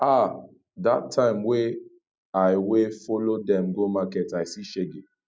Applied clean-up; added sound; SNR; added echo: none; none; none; none.